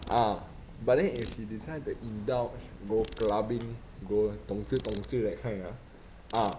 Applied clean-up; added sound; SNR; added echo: none; Ratchet, pawl + Walk, footsteps; 11 dB; none.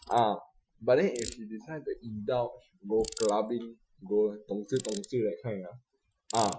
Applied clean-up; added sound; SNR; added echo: classical method Wiener filter.